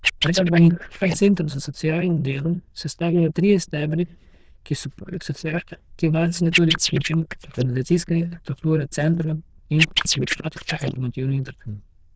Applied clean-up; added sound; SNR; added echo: neural diffusion model UNIVERSE++.